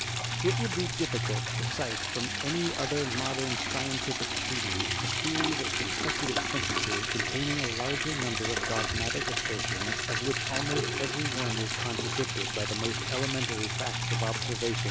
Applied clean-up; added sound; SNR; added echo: none; Liquid; -4 dB; none.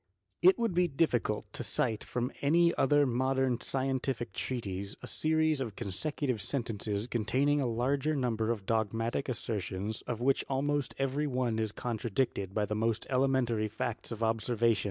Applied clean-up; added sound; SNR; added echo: none; none; none; none.